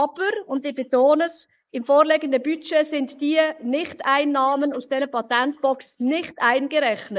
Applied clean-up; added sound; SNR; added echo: neural mask model Resemble Enhance denoiser.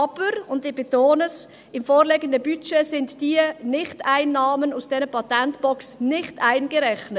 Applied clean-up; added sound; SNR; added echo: none; none; none; none.